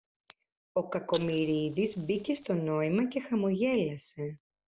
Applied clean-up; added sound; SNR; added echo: none; Fire; 18 dB; none.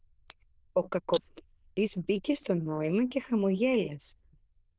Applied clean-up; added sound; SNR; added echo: neural diffusion model UNIVERSE++.